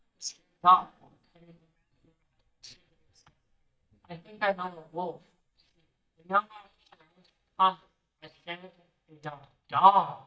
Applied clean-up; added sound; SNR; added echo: neural mask model DeepFilterNet 3.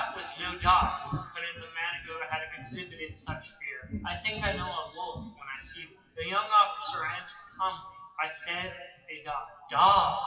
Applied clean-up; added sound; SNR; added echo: classical method WPE with log-MMSE.